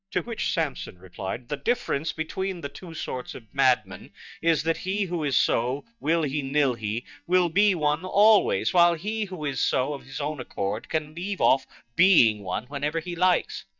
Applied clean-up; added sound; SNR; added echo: neural mask model DeepFilterNet 3.